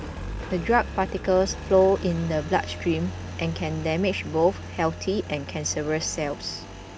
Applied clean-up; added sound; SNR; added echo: none; Engine; 10 dB; none.